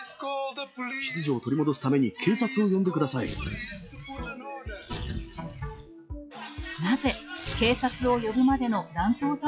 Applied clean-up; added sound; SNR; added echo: classical method log-MMSE.